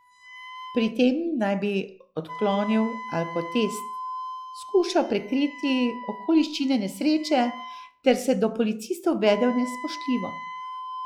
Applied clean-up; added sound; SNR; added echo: classical method log-MMSE.